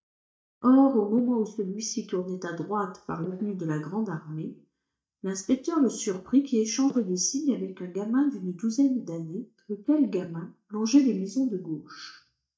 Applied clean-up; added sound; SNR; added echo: neural mask model DeepFilterNet 3.